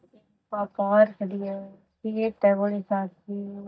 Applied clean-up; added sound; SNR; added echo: neural mask model DeepFilterNet 3.